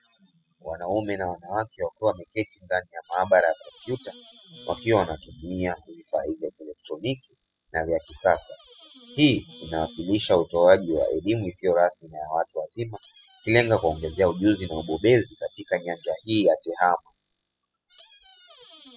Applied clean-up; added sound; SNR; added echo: classical method spectral subtraction.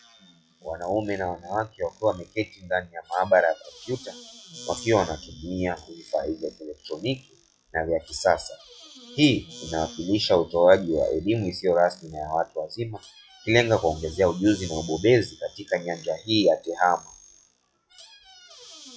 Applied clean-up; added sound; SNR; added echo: classical method log-MMSE.